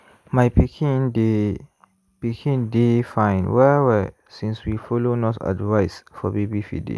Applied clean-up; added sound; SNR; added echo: none; none; none; none.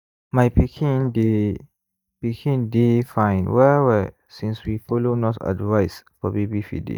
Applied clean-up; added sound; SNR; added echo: neural mask model DeepFilterNet 3.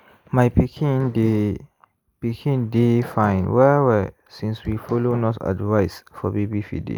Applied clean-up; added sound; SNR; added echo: neural mask model Resemble Enhance denoiser.